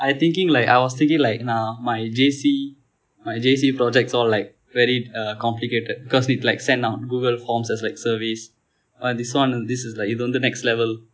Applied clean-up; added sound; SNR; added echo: none; none; none; none.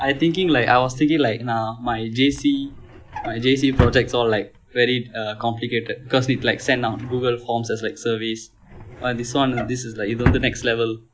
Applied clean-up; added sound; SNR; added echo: none; Drawer open or close; 9 dB; none.